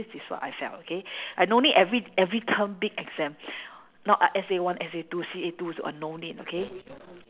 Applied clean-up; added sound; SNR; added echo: none; none; none; none.